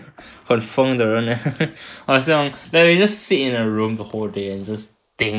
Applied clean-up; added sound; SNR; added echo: neural mask model Resemble Enhance denoiser.